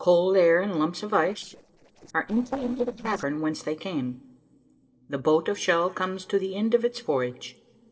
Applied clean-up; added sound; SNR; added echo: neural separator model SepFormer DNS4.